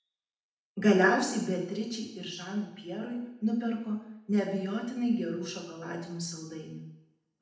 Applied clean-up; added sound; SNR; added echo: none; none; none; reverberation time 0.8 s.